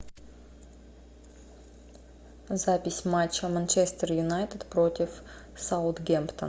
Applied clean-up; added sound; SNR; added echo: none; none; none; none.